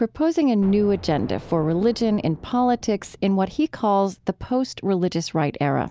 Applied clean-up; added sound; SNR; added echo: none; Explosion; 19 dB; none.